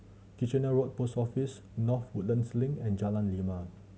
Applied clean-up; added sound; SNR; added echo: none; none; none; none.